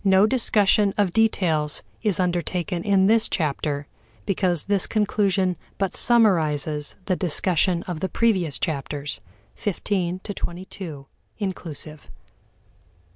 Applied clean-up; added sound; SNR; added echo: none; none; none; none.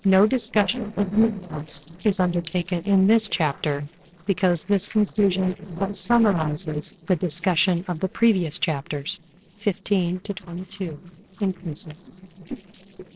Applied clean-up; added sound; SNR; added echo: neural separator model SepFormer DNS4.